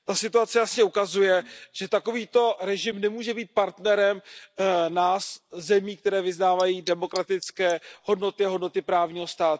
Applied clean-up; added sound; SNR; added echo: neural mask model Resemble Enhance denoiser.